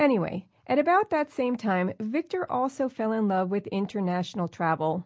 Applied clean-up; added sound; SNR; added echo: none; none; none; none.